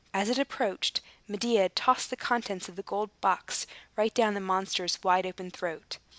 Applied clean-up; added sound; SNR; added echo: none; none; none; none.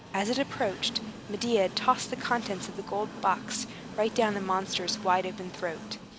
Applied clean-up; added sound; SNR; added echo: none; Train; 11 dB; none.